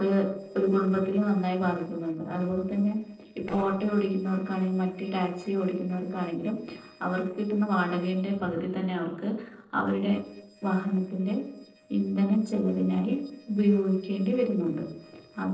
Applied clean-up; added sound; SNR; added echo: neural separator model SepFormer DNS4.